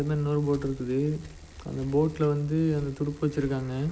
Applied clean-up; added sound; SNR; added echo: none; Bicycle; 18 dB; none.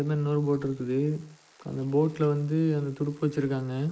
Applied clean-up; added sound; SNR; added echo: neural mask model Resemble Enhance denoiser.